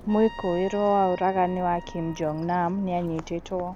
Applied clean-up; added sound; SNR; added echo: none; Trumpet + Engine; 17 dB; none.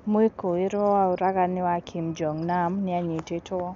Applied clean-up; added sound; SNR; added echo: none; none; none; none.